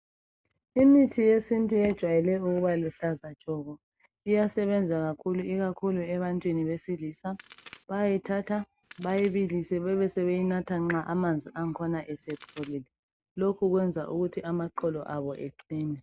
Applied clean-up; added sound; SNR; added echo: none; Crack; 20 dB; none.